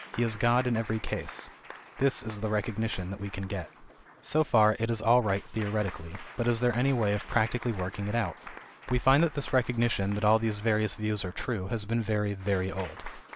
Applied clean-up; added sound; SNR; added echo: none; Applause / Crowd; 18 dB; none.